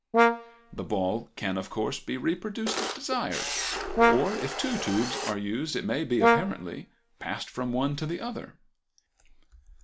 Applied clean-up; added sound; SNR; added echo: none; Camera + Brass instrument; -2 dB; none.